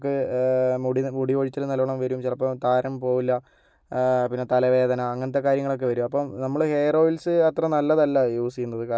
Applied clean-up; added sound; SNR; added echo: none; none; none; none.